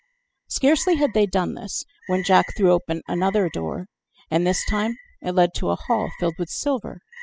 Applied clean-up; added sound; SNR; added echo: classical method spectral subtraction.